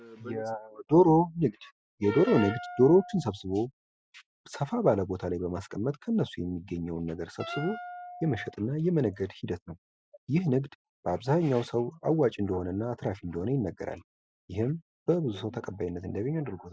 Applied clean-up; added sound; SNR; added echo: classical method Wiener filter.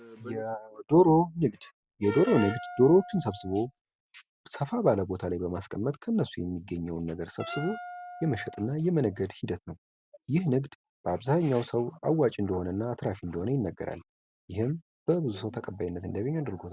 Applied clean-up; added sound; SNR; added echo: none; Wind instrument, woodwind instrument; 14 dB; none.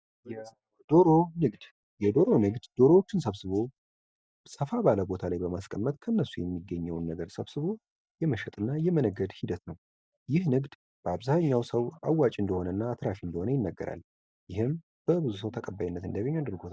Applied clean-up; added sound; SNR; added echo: neural mask model DeepFilterNet 3.